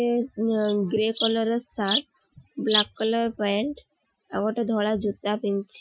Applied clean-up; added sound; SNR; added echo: classical method Wiener filter.